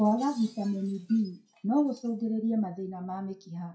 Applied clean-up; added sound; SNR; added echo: classical method WPE with log-MMSE.